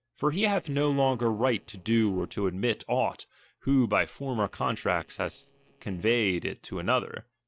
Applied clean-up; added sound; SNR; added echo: neural separator model SepFormer DNS4.